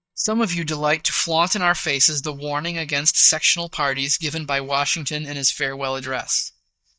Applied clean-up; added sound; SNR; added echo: neural mask model DeepFilterNet 3.